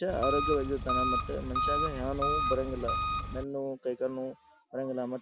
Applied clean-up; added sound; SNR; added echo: none; Engine; -2 dB; none.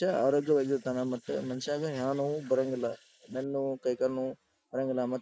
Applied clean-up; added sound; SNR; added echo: neural mask model Resemble Enhance denoiser.